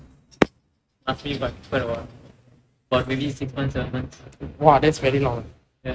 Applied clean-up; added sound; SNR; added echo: neural mask model RNNoise.